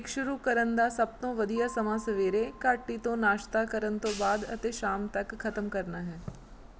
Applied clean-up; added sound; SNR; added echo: none; Hi-hat + Piano; 18 dB; none.